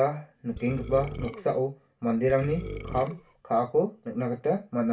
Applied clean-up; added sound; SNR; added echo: none; Burping, eructation; 10 dB; reverberation time 0.2 s.